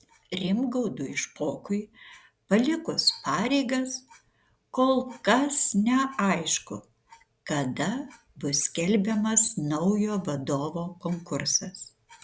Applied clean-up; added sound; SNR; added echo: none; none; none; none.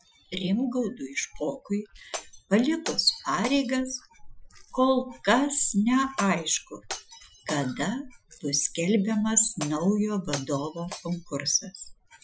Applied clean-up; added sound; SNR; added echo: classical method Wiener filter.